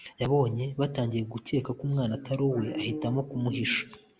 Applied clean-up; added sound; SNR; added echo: none; none; none; none.